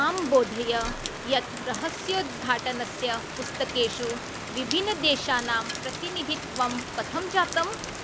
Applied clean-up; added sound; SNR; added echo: none; Rain; 7 dB; none.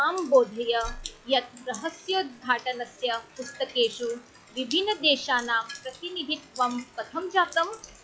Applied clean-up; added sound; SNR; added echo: classical method log-MMSE.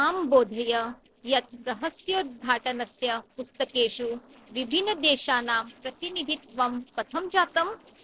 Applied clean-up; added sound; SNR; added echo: neural separator model SepFormer DNS4.